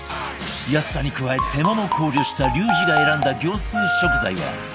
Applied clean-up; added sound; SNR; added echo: none; Wind instrument, woodwind instrument + Marimba, xylophone; -1 dB; none.